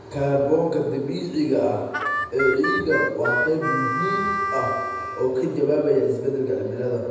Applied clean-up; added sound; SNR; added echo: none; Harmonica; 3 dB; reverberation time 1.1 s.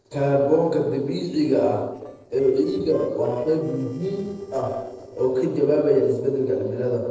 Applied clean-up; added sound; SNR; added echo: neural separator model SepFormer DNS4.